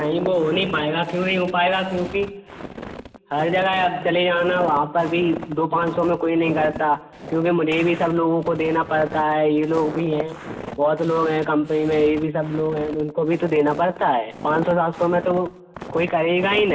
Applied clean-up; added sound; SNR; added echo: none; Walk, footsteps; 14 dB; reverberation time 1.9 s.